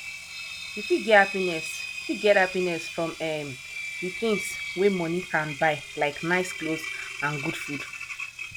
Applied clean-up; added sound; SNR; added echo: none; Engine; 8 dB; none.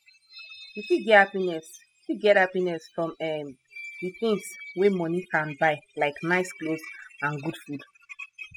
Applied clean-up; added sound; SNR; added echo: classical method spectral subtraction.